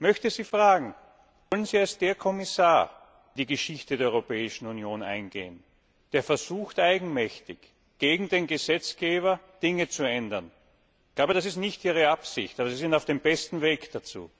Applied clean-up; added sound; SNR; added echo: none; none; none; none.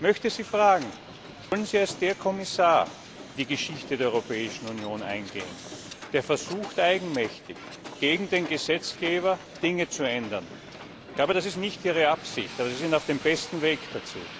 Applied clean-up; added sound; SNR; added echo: none; Hiss; 14 dB; none.